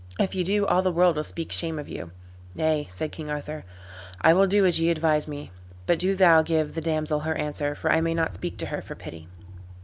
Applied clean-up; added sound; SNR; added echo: none; none; none; none.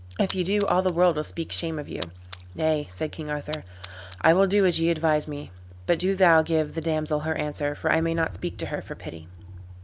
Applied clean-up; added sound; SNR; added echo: none; Splash, splatter; 20 dB; none.